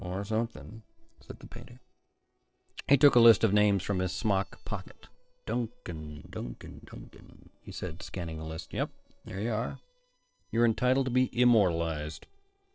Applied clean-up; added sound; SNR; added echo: neural separator model SepFormer DNS4.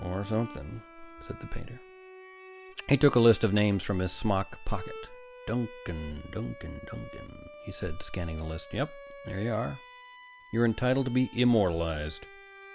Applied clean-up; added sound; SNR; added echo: none; Bowed string instrument; 18 dB; none.